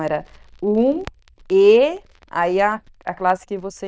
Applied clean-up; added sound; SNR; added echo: neural diffusion model UNIVERSE++.